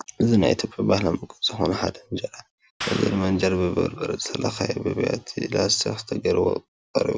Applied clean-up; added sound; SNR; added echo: none; Clapping; 16 dB; none.